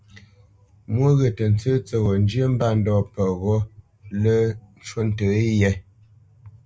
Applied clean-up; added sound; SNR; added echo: none; none; none; none.